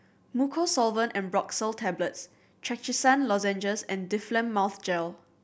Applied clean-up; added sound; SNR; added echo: none; none; none; none.